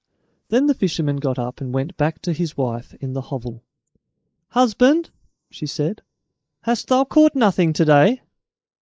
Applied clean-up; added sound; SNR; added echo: neural mask model Resemble Enhance denoiser.